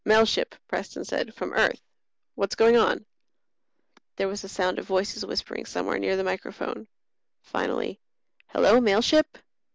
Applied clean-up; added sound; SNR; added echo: none; none; none; none.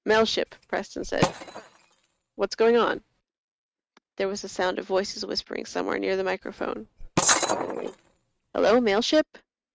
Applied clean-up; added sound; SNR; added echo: neural mask model RNNoise.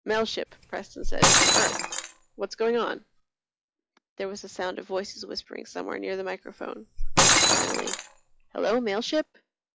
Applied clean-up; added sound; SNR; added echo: classical method log-MMSE.